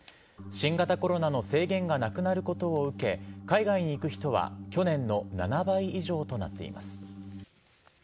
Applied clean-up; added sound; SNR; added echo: none; Organ; 12 dB; none.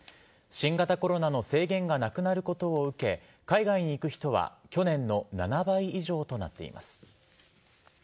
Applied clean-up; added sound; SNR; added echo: none; none; none; none.